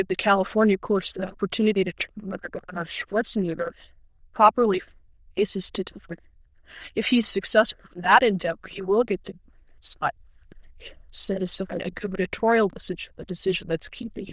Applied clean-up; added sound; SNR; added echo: neural diffusion model UNIVERSE++.